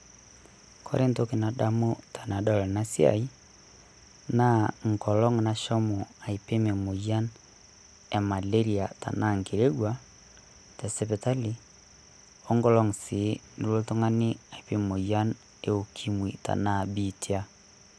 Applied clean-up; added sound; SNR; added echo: none; none; none; none.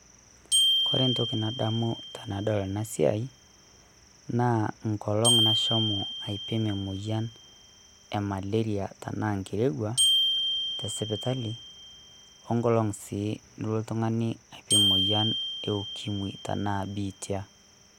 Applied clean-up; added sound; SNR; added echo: none; Glockenspiel; 1 dB; none.